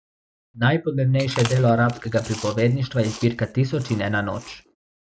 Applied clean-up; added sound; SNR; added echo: none; Chewing, mastication; 16 dB; none.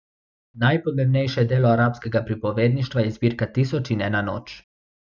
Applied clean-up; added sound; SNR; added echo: none; none; none; none.